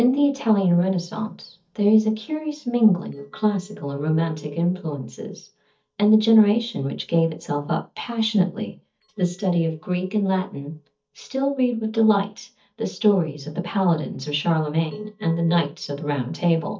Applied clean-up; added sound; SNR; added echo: neural mask model DeepFilterNet 3.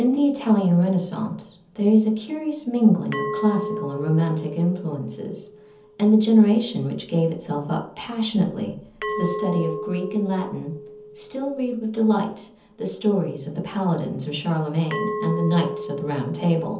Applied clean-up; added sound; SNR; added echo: none; Glass; 12 dB; reverberation time 0.7 s.